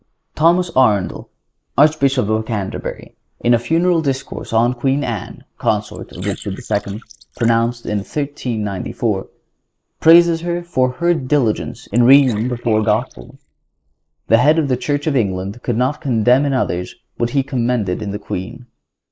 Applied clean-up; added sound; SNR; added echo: neural mask model Resemble Enhance denoiser.